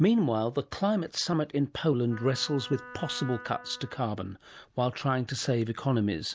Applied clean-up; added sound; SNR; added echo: none; Wind instrument, woodwind instrument; 17 dB; none.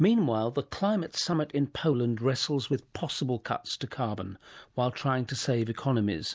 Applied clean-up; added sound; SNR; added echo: none; none; none; none.